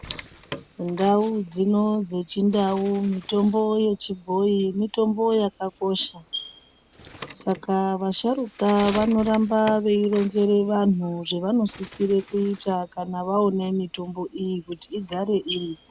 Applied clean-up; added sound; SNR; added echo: none; Bird; 19 dB; none.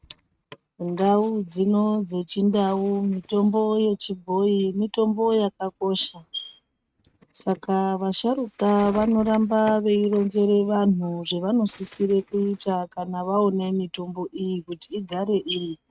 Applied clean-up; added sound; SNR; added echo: neural mask model RNNoise.